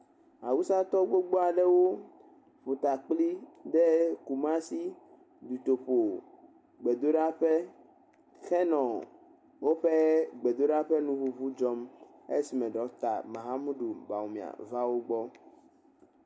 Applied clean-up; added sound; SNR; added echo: none; none; none; none.